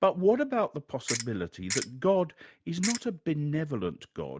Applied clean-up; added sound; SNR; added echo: none; Ratchet, pawl; 5 dB; none.